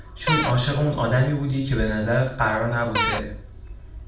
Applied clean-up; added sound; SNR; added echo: none; Cupboard open or close / Door; 1 dB; reverberation time 0.5 s.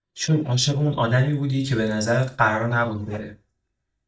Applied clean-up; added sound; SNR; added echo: neural mask model DeepFilterNet 3.